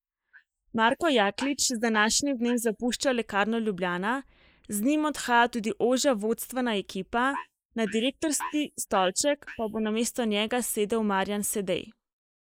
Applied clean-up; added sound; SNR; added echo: neural mask model Resemble Enhance denoiser.